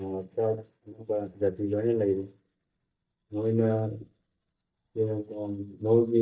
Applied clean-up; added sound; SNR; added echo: neural mask model DeepFilterNet 3.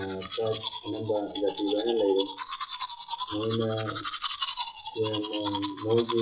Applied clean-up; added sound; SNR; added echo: classical method WPE with log-MMSE.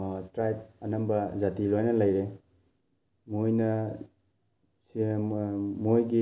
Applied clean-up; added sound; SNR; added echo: none; none; none; none.